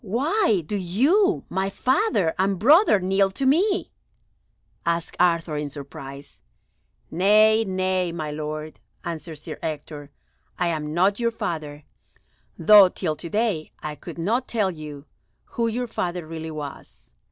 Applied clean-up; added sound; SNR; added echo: none; none; none; none.